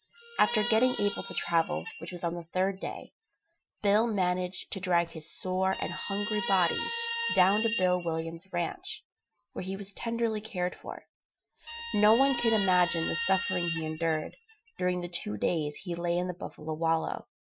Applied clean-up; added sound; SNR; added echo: classical method Wiener filter.